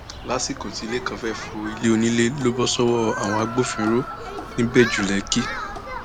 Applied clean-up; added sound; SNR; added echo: none; Human group actions; 9 dB; none.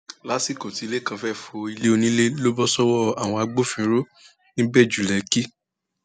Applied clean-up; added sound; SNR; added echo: none; none; none; none.